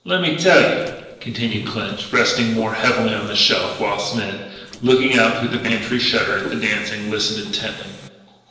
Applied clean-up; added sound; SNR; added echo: neural separator model SepFormer DNS4.